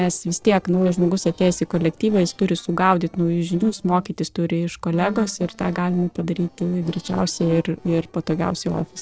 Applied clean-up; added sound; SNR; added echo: neural separator model SepFormer DNS4.